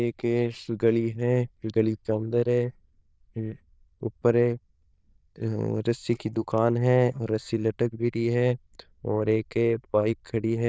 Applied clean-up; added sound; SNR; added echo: neural diffusion model UNIVERSE++.